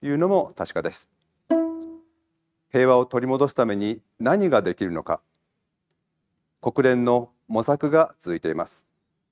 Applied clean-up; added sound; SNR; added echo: neural mask model RNNoise.